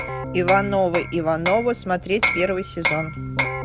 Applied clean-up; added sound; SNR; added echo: none; Keyboard (musical) + Hammer; 4 dB; none.